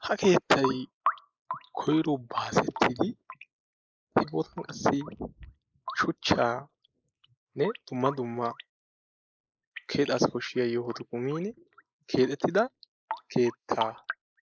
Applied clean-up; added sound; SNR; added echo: neural mask model Resemble Enhance denoiser.